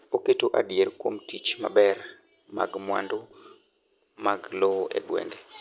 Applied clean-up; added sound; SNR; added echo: none; none; none; none.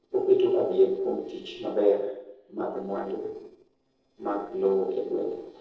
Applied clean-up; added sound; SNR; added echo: neural separator model SepFormer DNS4.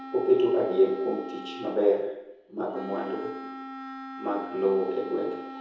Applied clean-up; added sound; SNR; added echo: none; Wind instrument, woodwind instrument; 12 dB; reverberation time 1.0 s.